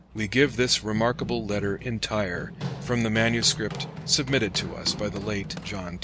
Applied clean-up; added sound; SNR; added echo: none; Run; 10 dB; none.